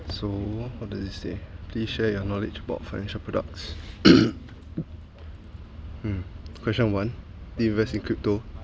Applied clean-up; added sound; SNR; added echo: none; none; none; none.